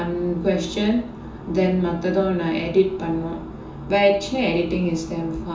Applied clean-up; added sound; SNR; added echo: none; none; none; reverberation time 0.7 s.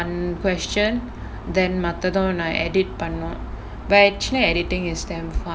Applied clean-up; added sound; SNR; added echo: none; none; none; none.